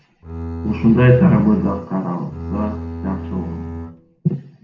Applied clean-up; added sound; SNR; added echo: none; Bowed string instrument; 10 dB; reverberation time 0.6 s.